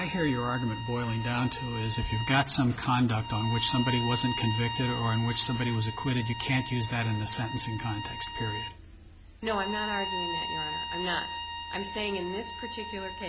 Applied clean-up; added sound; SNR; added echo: none; Bowed string instrument; 7 dB; none.